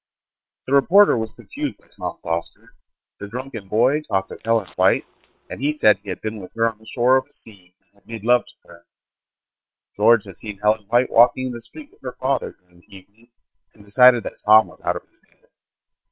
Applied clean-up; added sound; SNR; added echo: neural separator model SepFormer WHAM!.